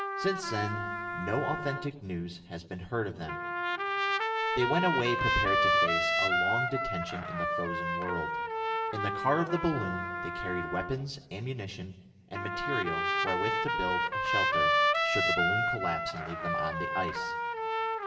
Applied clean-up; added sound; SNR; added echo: none; Trumpet; -4 dB; reverberation time 2.3 s.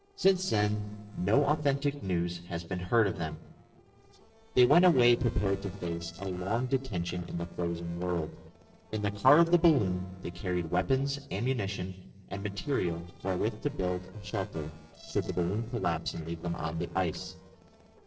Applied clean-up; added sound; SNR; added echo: neural separator model SepFormer DNS4.